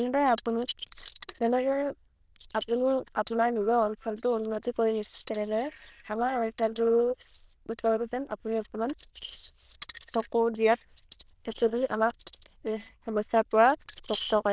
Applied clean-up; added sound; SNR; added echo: neural diffusion model UNIVERSE++.